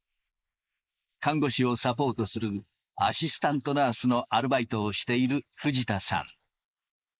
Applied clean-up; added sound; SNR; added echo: neural mask model Resemble Enhance denoiser.